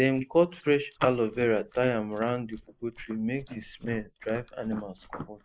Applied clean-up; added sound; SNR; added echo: neural mask model Resemble Enhance denoiser.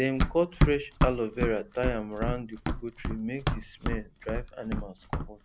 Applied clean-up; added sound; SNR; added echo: none; Run; -1 dB; none.